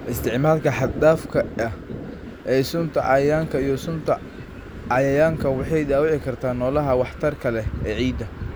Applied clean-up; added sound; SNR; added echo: none; Thunder; 12 dB; none.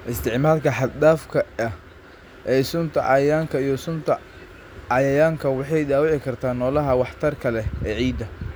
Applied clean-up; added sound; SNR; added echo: none; none; none; none.